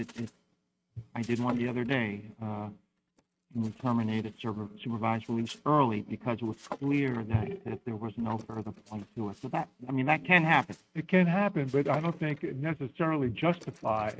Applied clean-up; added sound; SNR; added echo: neural mask model RNNoise.